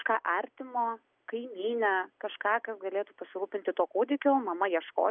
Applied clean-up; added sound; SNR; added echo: none; none; none; none.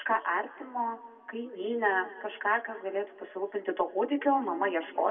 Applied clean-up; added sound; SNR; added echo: none; none; none; reverberation time 1.6 s.